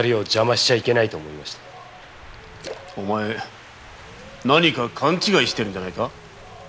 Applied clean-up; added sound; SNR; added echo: none; Wind + Splash, splatter; 18 dB; none.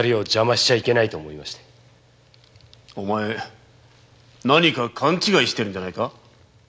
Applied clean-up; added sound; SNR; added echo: none; none; none; none.